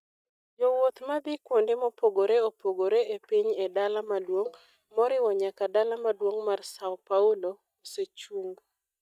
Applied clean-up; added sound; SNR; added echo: neural mask model DeepFilterNet 3.